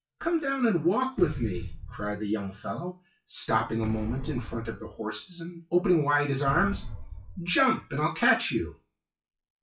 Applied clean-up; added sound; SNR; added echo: classical method WPE with log-MMSE.